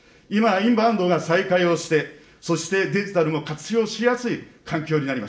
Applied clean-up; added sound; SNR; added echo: none; none; none; reverberation time 0.4 s.